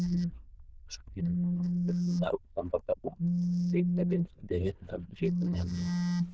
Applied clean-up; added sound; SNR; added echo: neural diffusion model UNIVERSE++.